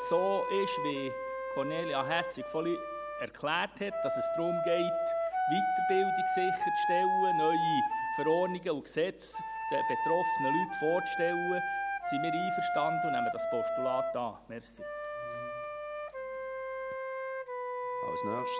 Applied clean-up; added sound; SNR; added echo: none; Wind instrument, woodwind instrument; -2 dB; none.